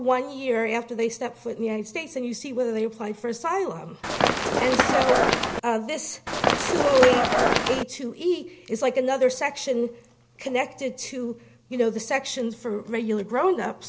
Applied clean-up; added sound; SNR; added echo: none; Run; -4 dB; none.